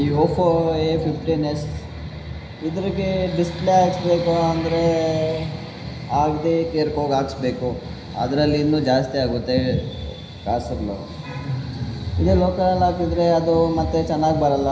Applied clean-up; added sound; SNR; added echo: none; none; none; reverberation time 0.9 s.